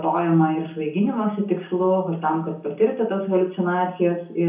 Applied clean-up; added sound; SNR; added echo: none; none; none; reverberation time 0.5 s.